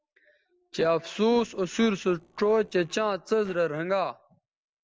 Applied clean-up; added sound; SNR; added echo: neural separator model SepFormer DNS4.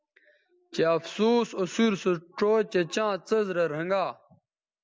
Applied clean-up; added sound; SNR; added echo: none; none; none; none.